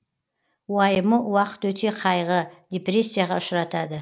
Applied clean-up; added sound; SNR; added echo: none; none; none; none.